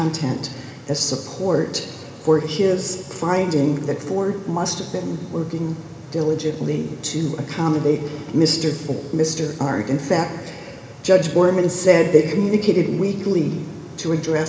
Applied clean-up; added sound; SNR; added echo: none; none; none; reverberation time 2.0 s.